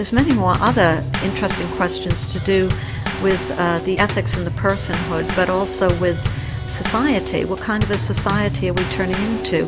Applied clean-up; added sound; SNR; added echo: none; Bass drum / Snare drum / Drum kit; 3 dB; none.